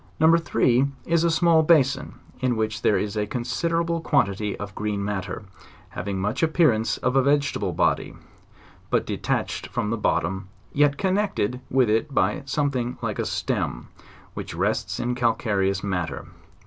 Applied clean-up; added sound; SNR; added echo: none; none; none; none.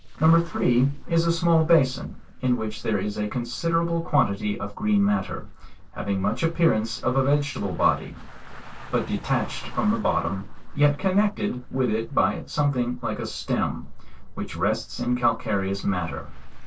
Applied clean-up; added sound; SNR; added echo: neural separator model SepFormer DNS4.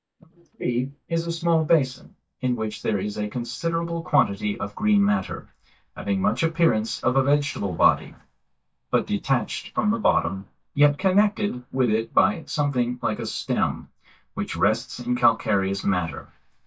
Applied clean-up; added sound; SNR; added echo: neural mask model DeepFilterNet 3.